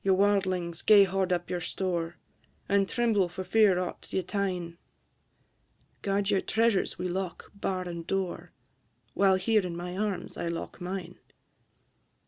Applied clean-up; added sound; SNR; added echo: none; none; none; none.